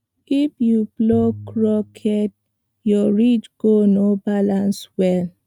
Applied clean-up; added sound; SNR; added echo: neural mask model RNNoise.